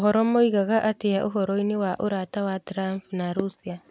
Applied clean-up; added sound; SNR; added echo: none; none; none; none.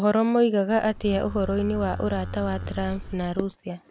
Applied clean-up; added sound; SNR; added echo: none; Livestock, farm animals, working animals; 10 dB; none.